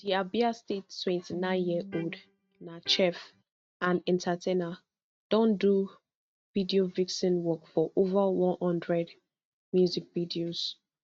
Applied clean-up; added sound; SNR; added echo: neural mask model RNNoise.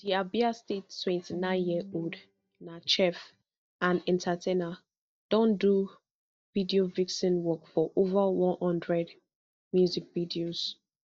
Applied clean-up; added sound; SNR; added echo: neural mask model DeepFilterNet 3.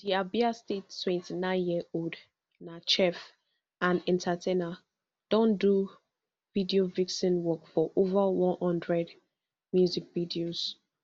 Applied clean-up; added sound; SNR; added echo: none; none; none; none.